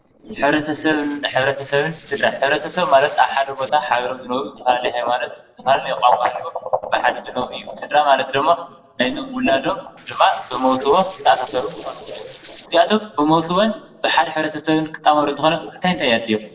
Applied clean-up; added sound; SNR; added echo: neural separator model SepFormer DNS4.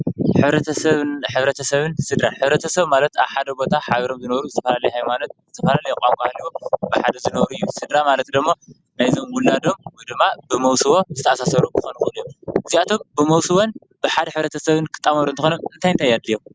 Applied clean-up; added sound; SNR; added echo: none; none; none; none.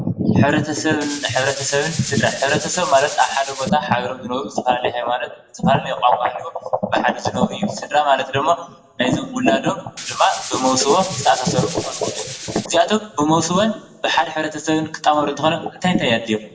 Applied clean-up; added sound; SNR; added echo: none; Tools; 11 dB; reverberation time 0.6 s.